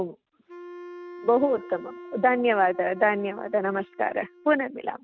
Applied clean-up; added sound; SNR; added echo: neural mask model RNNoise.